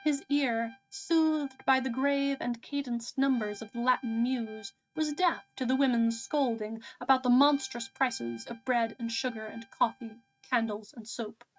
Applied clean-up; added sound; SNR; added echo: neural mask model RNNoise.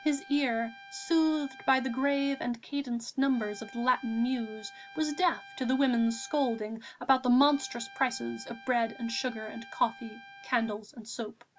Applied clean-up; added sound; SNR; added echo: none; Trumpet; 20 dB; none.